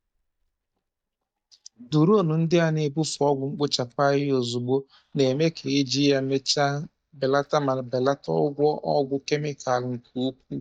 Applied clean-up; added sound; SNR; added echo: neural mask model DeepFilterNet 3.